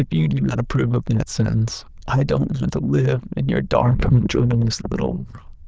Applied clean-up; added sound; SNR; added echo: neural diffusion model UNIVERSE++.